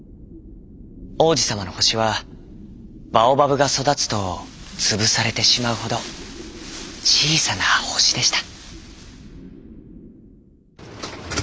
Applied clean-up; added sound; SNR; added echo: none; none; none; none.